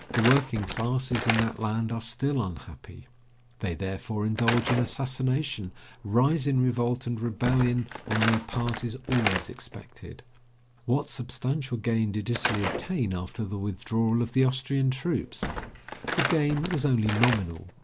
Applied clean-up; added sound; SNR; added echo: none; Slam / Wood; 8 dB; none.